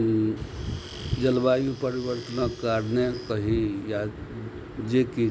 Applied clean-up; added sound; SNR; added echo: none; Tools; 20 dB; none.